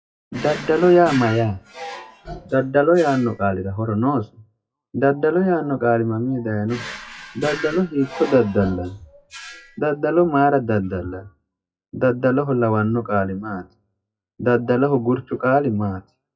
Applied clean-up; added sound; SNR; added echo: classical method WPE with log-MMSE.